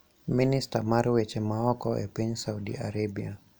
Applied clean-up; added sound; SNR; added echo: none; none; none; none.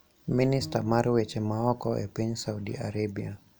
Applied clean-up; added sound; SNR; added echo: none; Bowed string instrument; 20 dB; none.